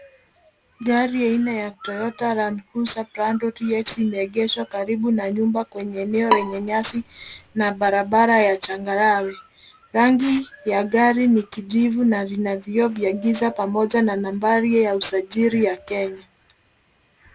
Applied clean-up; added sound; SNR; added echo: none; Bowed string instrument; 6 dB; none.